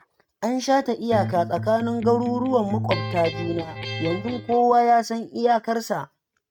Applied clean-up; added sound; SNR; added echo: neural mask model RNNoise.